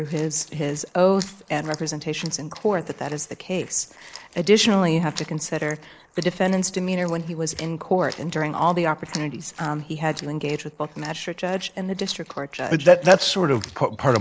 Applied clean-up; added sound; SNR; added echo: neural mask model Resemble Enhance denoiser.